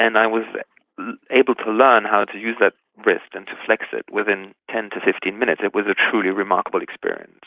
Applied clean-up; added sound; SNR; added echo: neural mask model Resemble Enhance denoiser.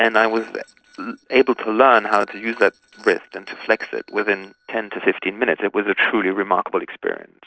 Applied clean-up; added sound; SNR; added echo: neural separator model SepFormer DNS4.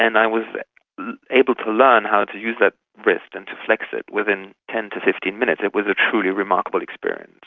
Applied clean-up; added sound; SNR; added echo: none; none; none; none.